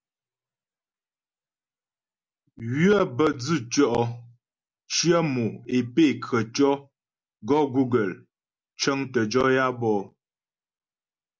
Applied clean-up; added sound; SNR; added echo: none; none; none; none.